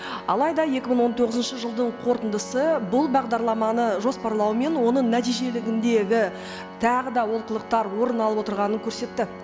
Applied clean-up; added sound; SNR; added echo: none; Organ; 14 dB; none.